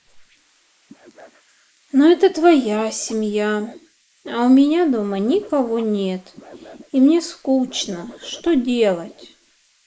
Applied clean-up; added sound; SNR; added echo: neural mask model Resemble Enhance denoiser.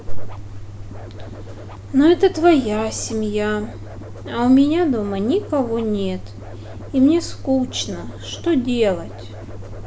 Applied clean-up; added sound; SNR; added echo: none; Scratching (performance technique); 18 dB; none.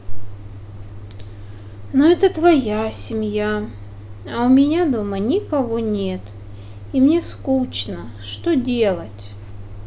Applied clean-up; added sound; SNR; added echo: none; none; none; none.